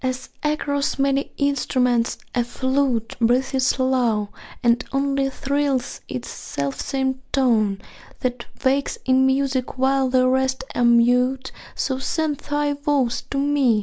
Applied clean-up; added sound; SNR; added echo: none; none; none; none.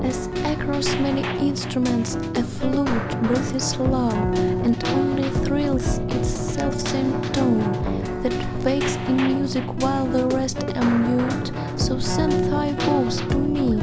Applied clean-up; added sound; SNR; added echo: none; Keyboard (musical); 0 dB; none.